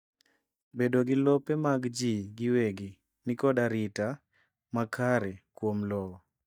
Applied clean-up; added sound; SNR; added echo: neural mask model DeepFilterNet 3.